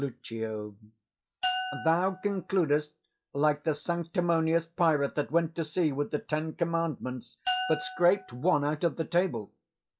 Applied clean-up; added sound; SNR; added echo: classical method log-MMSE.